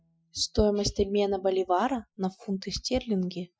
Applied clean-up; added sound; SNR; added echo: classical method Wiener filter.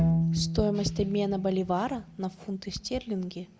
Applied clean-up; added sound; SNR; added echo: none; Bowed string instrument; 2 dB; none.